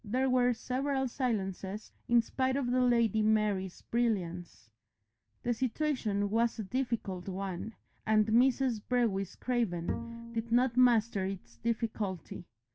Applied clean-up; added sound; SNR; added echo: none; Bowed string instrument; 11 dB; none.